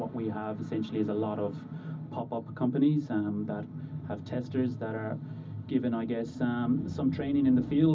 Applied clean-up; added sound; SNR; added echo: none; none; none; reverberation time 0.4 s.